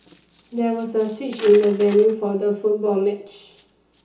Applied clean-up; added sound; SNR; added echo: none; Coin (dropping); 20 dB; reverberation time 0.8 s.